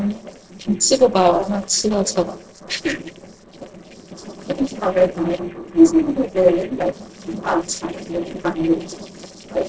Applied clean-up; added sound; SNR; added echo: neural separator model SepFormer DNS4.